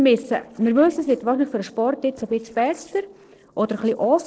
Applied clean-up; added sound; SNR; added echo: neural separator model SepFormer DNS4.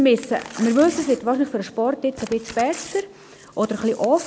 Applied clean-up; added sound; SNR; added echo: none; Crumpling, crinkling / Tearing; 18 dB; none.